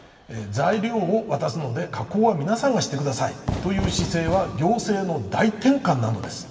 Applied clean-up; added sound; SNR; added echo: none; Fire / Fireworks; 12 dB; reverberation time 1.9 s.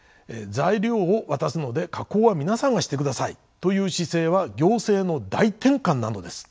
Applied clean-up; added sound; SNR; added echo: none; none; none; none.